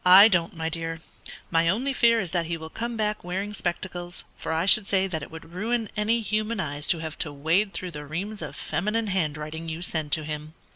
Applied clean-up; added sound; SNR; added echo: none; none; none; none.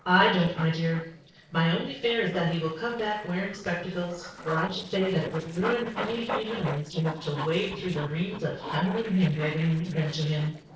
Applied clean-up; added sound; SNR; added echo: neural separator model SepFormer DNS4.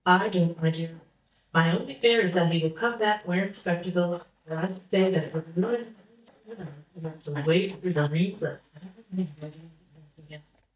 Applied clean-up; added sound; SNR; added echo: neural mask model DeepFilterNet 3.